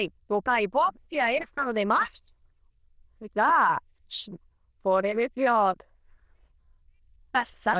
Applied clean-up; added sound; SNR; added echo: neural diffusion model UNIVERSE++.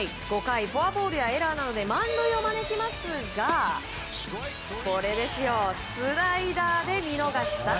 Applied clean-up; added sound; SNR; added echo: none; Piano; 14 dB; none.